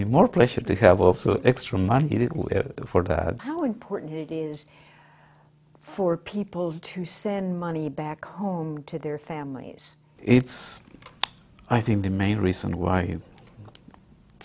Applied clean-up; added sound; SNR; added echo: none; none; none; none.